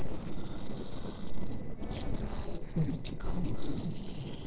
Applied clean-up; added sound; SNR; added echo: neural separator model SepFormer DNS4.